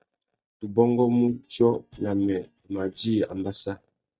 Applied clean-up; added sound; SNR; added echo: neural mask model DeepFilterNet 3.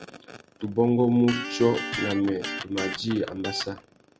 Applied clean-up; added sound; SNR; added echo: none; Electric guitar; 8 dB; none.